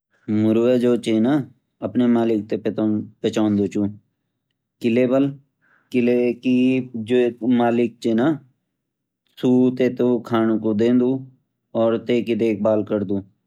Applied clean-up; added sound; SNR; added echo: none; none; none; none.